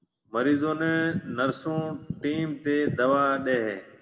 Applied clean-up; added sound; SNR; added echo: none; none; none; reverberation time 1.2 s.